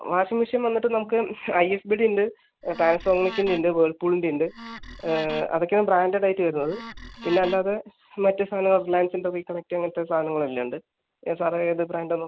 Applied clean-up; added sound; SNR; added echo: none; Wood; 14 dB; none.